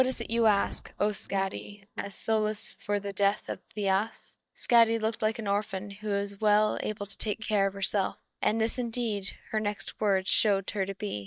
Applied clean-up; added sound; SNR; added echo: neural mask model DeepFilterNet 3.